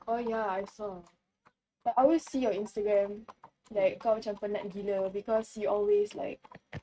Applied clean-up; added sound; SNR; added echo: neural mask model RNNoise.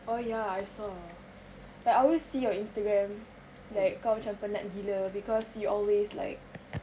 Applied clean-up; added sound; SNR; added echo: none; none; none; none.